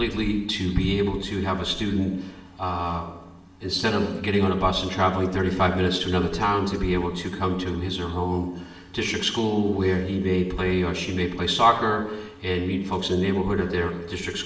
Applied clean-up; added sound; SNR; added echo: none; none; none; reverberation time 0.8 s.